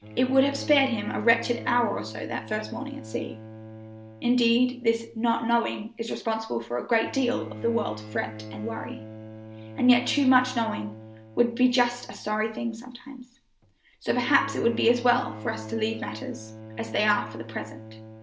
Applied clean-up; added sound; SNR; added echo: none; Bowed string instrument; 14 dB; none.